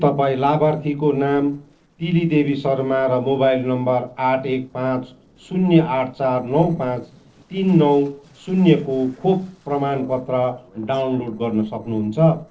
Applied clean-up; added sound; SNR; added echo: neural separator model SepFormer DNS4.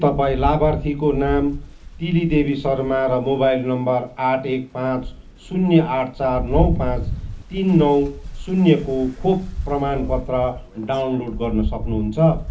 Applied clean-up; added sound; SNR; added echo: none; Rain; 8 dB; reverberation time 0.4 s.